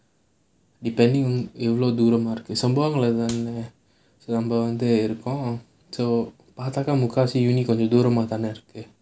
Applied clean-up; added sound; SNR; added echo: none; Clapping; 19 dB; none.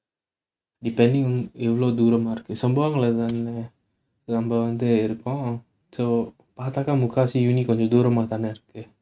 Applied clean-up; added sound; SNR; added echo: neural mask model RNNoise.